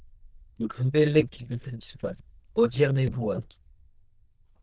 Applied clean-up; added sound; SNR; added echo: neural diffusion model UNIVERSE++.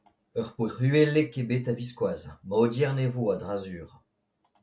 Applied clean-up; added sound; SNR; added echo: none; none; none; none.